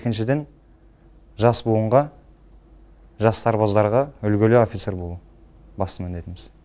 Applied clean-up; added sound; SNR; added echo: none; none; none; none.